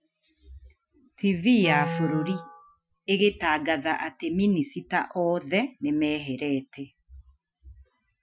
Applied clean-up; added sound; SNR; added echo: classical method Wiener filter.